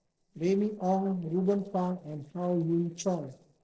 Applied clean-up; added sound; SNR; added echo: neural separator model SepFormer DNS4.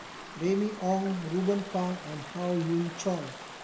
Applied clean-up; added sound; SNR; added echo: none; Stream / Ocean; 13 dB; reverberation time 0.7 s.